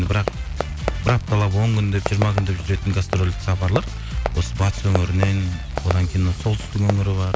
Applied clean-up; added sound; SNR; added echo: none; Fireworks; 11 dB; none.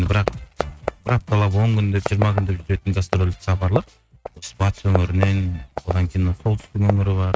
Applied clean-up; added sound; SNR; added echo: neural mask model RNNoise.